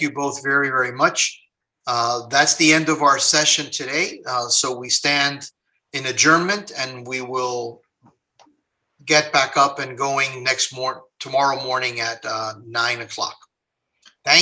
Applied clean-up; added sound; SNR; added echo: neural mask model Resemble Enhance denoiser.